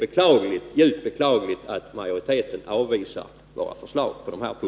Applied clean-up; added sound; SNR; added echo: none; none; none; none.